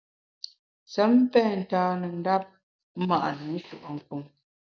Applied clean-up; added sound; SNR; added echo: none; none; none; none.